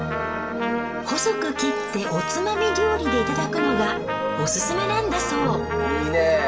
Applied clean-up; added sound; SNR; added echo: none; Trumpet; 6 dB; reverberation time 0.2 s.